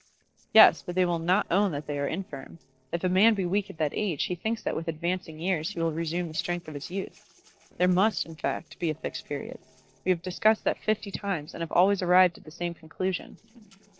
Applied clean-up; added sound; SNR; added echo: neural separator model SepFormer DNS4.